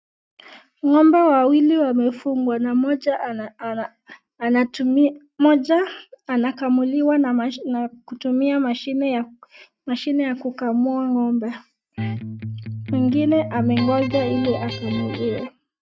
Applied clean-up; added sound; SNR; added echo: neural mask model RNNoise.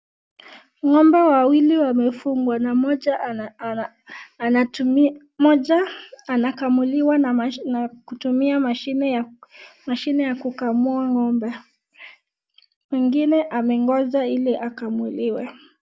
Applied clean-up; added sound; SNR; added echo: none; none; none; none.